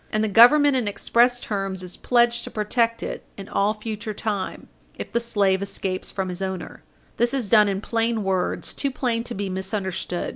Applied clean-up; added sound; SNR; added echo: none; none; none; none.